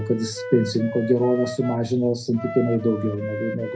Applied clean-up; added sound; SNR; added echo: none; Wind instrument, woodwind instrument; 11 dB; reverberation time 0.4 s.